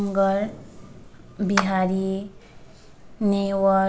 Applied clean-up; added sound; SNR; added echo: none; Clapping; 8 dB; none.